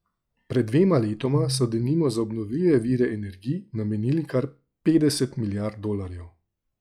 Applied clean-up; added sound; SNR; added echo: classical method log-MMSE.